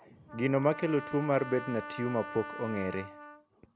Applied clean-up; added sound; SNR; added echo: none; Trumpet; 12 dB; none.